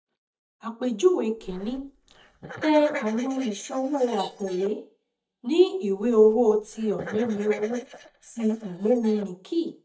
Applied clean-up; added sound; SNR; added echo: neural mask model DeepFilterNet 3.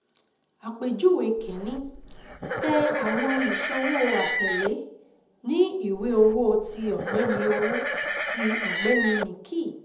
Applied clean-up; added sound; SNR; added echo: none; Livestock, farm animals, working animals; 3 dB; reverberation time 0.8 s.